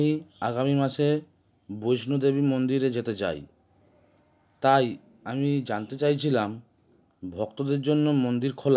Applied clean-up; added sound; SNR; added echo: none; none; none; none.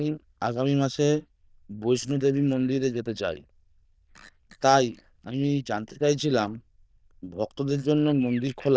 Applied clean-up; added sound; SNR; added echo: neural diffusion model UNIVERSE++.